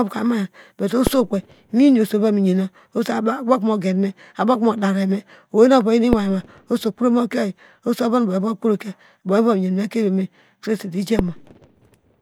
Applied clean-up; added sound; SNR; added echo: none; Fireworks; 17 dB; none.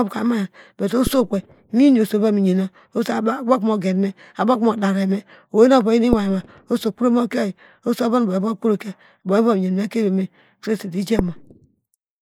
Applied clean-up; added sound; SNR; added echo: neural mask model Resemble Enhance denoiser.